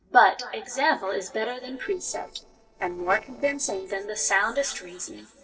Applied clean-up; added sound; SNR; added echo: neural separator model SepFormer DNS4.